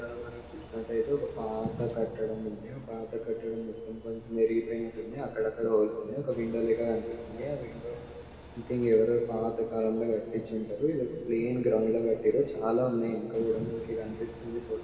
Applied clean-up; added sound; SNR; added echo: none; Engine; 19 dB; reverberation time 2.4 s.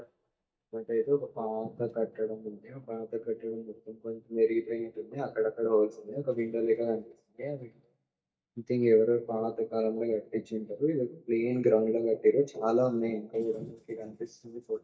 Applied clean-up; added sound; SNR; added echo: neural mask model DeepFilterNet 3.